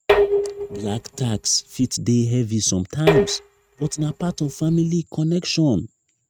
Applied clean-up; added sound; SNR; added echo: neural mask model RNNoise.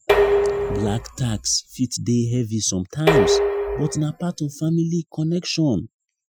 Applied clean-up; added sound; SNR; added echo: classical method Wiener filter.